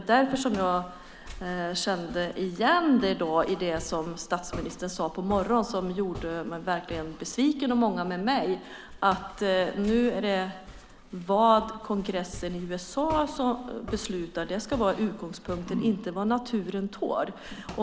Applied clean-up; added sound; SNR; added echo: none; Walk, footsteps; 17 dB; none.